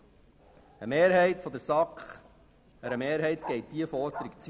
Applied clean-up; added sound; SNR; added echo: none; Bark; 18 dB; none.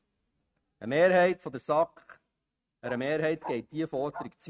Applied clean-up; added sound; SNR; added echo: neural mask model RNNoise.